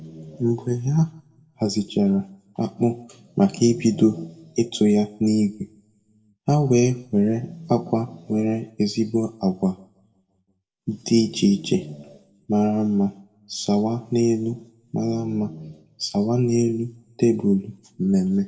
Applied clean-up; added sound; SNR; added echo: none; none; none; reverberation time 0.6 s.